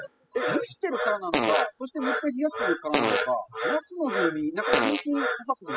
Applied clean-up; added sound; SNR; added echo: classical method spectral subtraction.